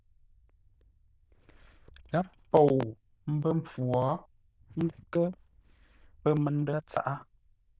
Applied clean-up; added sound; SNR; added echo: neural diffusion model UNIVERSE++.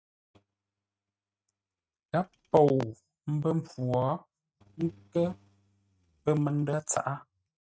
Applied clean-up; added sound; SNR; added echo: neural mask model RNNoise.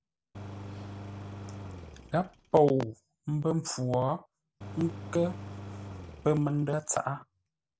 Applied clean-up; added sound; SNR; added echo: none; Engine; 12 dB; none.